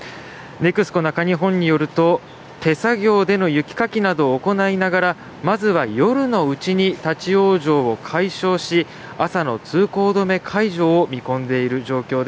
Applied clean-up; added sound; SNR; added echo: none; none; none; none.